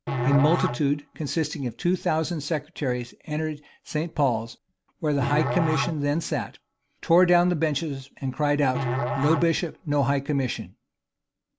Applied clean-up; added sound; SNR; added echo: none; Musical instrument; 6 dB; none.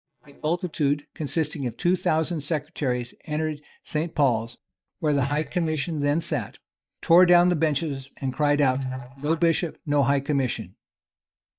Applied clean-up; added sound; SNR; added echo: neural mask model DeepFilterNet 3.